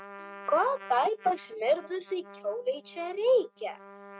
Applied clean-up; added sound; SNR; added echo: neural mask model RNNoise.